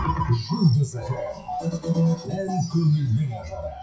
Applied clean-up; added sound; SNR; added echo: classical method WPE with log-MMSE.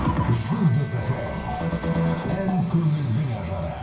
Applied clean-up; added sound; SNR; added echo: none; Bowed string instrument; 19 dB; reverberation time 0.5 s.